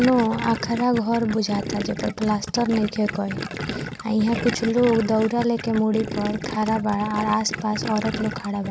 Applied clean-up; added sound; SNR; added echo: none; Gurgling; 8 dB; none.